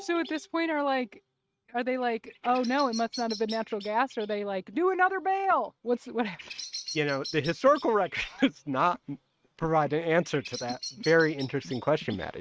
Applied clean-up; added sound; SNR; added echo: neural mask model RNNoise.